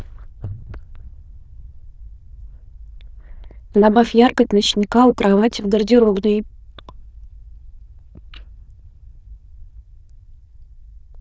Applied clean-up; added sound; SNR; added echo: neural diffusion model UNIVERSE++.